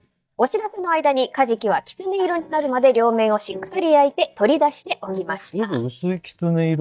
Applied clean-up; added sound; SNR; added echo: neural mask model DeepFilterNet 3.